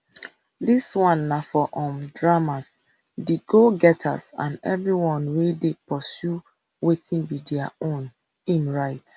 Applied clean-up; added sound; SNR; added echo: none; none; none; none.